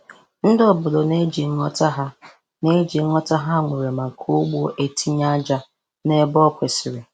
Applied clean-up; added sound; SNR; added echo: none; none; none; none.